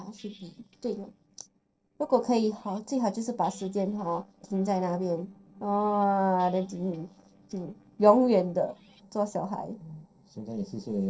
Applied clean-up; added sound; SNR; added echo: neural separator model SepFormer DNS4.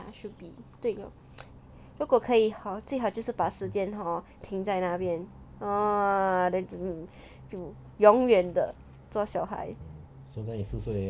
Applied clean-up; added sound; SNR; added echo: none; none; none; none.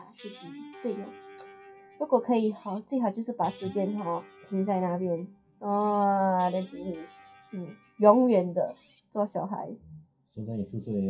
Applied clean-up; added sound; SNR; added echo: classical method WPE with log-MMSE.